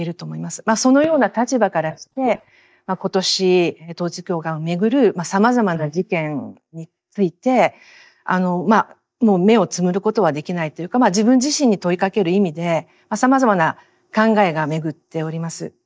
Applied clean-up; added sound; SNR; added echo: neural mask model DeepFilterNet 3.